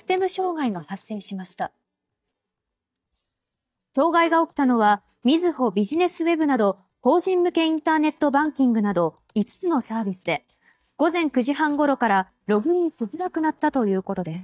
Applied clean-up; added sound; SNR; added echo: neural mask model DeepFilterNet 3.